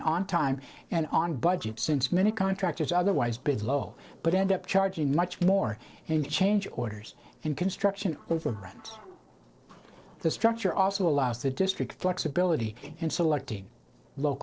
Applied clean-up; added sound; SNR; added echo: neural separator model SepFormer DNS4.